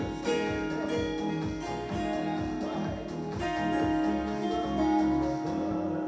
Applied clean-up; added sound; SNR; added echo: none; Harp; -4 dB; reverberation time 0.7 s.